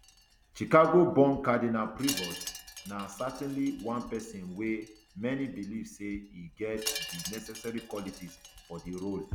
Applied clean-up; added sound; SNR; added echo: none; Wind chime; 13 dB; none.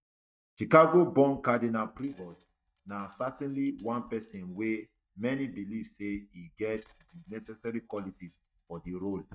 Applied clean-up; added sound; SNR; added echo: neural mask model DeepFilterNet 3.